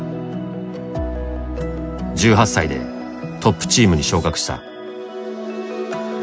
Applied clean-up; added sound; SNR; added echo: none; none; none; none.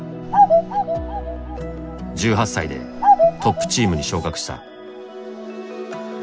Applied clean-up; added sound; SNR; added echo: none; Bird vocalization, bird call, bird song; -4 dB; none.